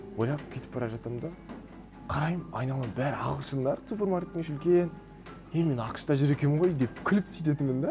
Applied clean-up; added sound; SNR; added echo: none; Rain; 20 dB; none.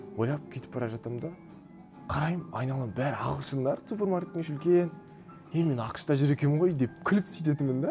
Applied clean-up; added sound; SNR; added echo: none; none; none; none.